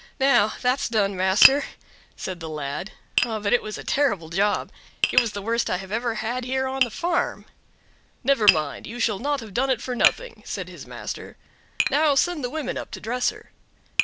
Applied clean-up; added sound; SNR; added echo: none; Tap; 5 dB; none.